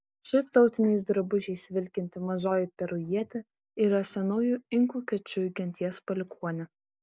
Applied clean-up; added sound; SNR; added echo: none; none; none; none.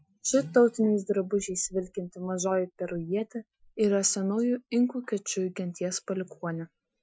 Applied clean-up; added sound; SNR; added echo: classical method Wiener filter.